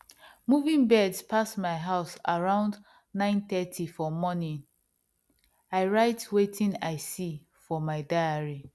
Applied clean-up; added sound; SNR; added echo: none; none; none; none.